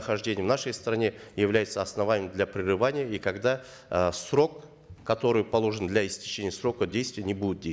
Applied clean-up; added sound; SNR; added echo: none; none; none; none.